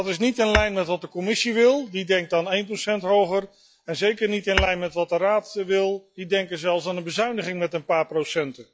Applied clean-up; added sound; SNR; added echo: classical method log-MMSE.